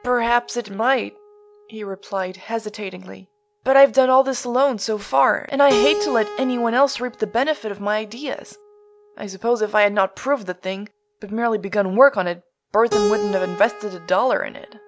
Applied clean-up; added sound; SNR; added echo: none; Keyboard (musical); 10 dB; none.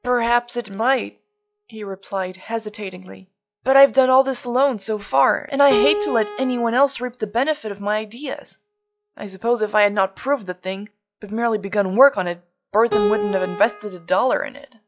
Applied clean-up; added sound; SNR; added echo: classical method log-MMSE.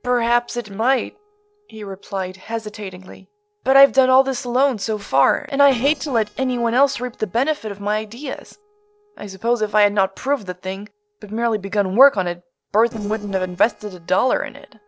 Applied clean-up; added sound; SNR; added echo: neural separator model SepFormer DNS4.